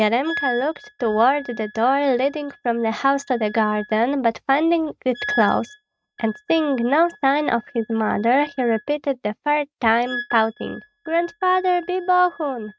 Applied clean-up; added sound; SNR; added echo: neural mask model RNNoise.